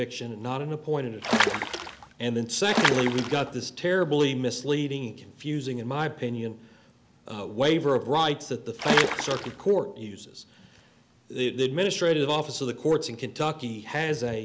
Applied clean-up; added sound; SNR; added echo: none; Water / Splash, splatter; -1 dB; none.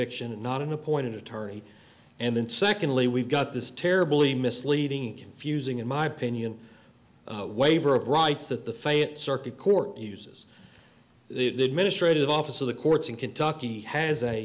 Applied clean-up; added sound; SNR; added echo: none; none; none; none.